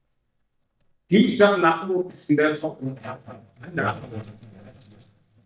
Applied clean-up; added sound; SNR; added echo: neural mask model DeepFilterNet 3.